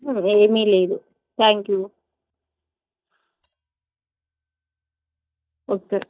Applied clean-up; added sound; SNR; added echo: neural mask model DeepFilterNet 3.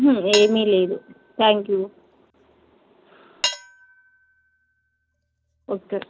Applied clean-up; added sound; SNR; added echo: none; Cutlery, silverware / Dishes, pots, and pans; 11 dB; none.